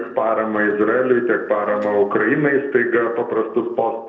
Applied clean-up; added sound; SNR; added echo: neural separator model SepFormer DNS4.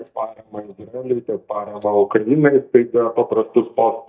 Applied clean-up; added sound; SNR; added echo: neural mask model DeepFilterNet 3.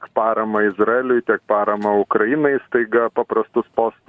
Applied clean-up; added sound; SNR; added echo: none; none; none; none.